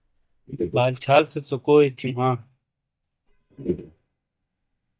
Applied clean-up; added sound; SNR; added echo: neural mask model DeepFilterNet 3.